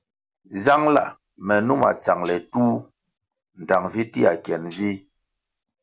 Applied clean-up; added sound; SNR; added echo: none; Tambourine; 10 dB; none.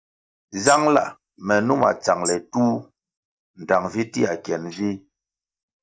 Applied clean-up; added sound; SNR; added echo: neural mask model DeepFilterNet 3.